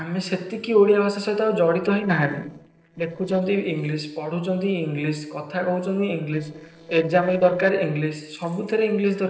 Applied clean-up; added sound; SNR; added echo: neural separator model SepFormer DNS4.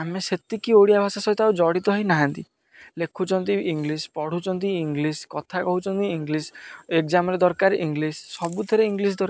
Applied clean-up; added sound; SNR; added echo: none; none; none; none.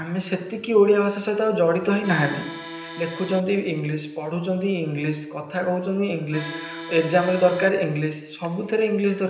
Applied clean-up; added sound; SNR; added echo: none; Accordion; 11 dB; reverberation time 0.9 s.